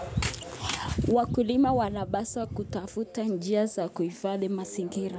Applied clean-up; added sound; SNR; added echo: none; none; none; none.